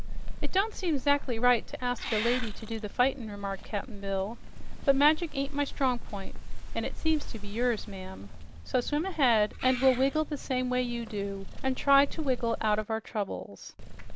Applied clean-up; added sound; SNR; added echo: none; Meow / Purr; 1 dB; none.